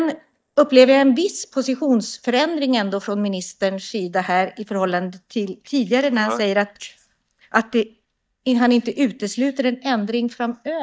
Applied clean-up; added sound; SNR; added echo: neural mask model DeepFilterNet 3.